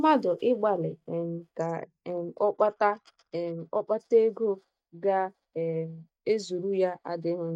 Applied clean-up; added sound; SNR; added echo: neural mask model DeepFilterNet 3.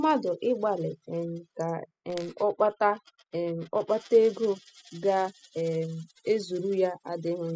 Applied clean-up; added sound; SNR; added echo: classical method spectral subtraction.